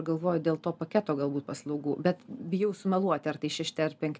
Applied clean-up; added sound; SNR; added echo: none; none; none; none.